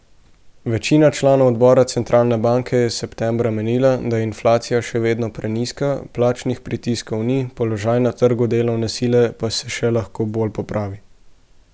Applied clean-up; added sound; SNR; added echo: none; none; none; none.